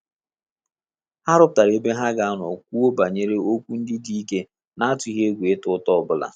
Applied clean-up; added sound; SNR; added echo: none; none; none; none.